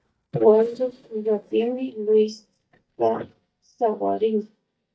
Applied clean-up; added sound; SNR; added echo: neural mask model DeepFilterNet 3.